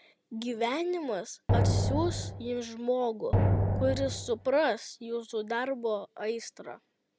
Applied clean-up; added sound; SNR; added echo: none; Drum; -3 dB; none.